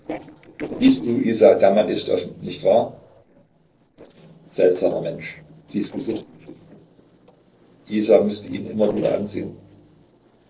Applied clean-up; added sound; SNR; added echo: neural separator model SepFormer DNS4.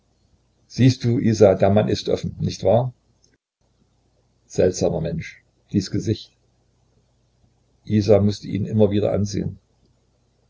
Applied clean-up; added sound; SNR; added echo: none; none; none; none.